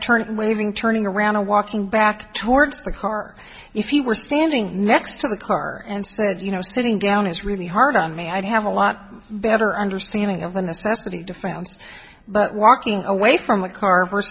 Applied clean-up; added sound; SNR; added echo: none; none; none; none.